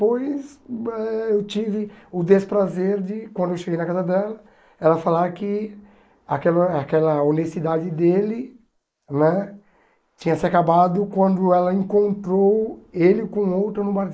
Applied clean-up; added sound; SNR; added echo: neural mask model Resemble Enhance denoiser.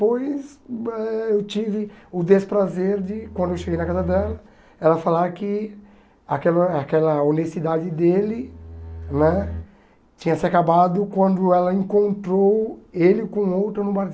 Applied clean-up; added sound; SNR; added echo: none; Bowed string instrument; 13 dB; none.